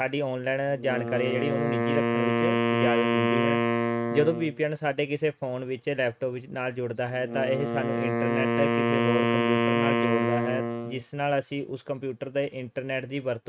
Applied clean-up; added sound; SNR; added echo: neural mask model RNNoise.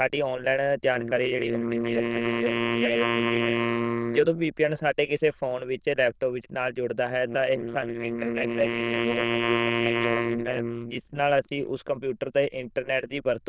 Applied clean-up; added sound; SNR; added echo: neural diffusion model UNIVERSE++.